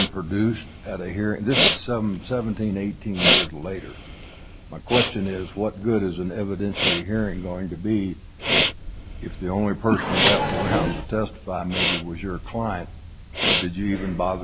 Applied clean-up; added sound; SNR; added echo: none; Respiratory sounds + Microwave oven; -1 dB; none.